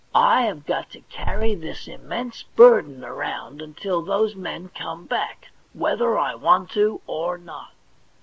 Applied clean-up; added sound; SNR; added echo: none; none; none; none.